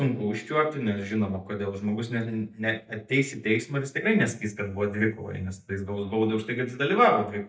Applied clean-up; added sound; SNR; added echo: neural mask model DeepFilterNet 3.